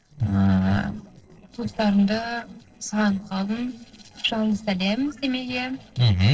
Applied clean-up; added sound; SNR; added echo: neural separator model SepFormer DNS4.